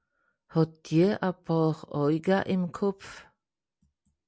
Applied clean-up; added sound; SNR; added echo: none; none; none; none.